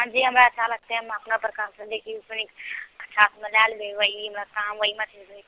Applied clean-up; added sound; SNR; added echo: neural separator model SepFormer DNS4.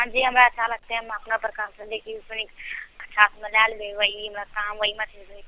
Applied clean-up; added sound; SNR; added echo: none; Livestock, farm animals, working animals; 19 dB; none.